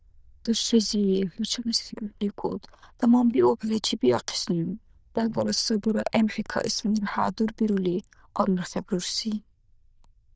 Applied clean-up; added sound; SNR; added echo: neural diffusion model UNIVERSE++.